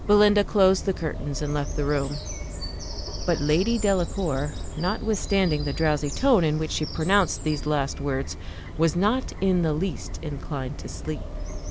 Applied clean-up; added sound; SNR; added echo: none; Bird vocalization, bird call, bird song; 7 dB; none.